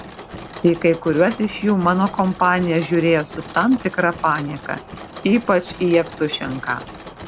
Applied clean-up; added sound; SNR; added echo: none; Mechanisms; 16 dB; none.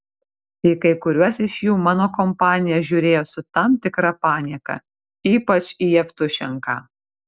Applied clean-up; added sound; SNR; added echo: none; none; none; none.